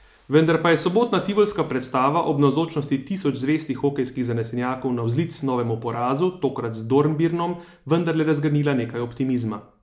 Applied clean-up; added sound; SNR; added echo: none; none; none; none.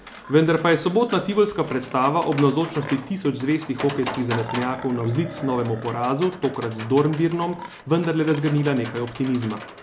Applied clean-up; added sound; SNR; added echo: none; Livestock, farm animals, working animals; 14 dB; none.